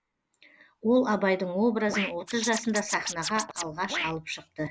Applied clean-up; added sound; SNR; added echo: neural mask model Resemble Enhance denoiser.